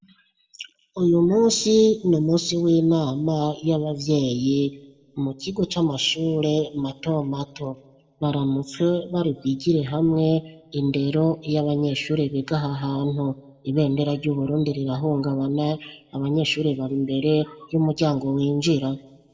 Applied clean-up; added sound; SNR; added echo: none; none; none; reverberation time 0.8 s.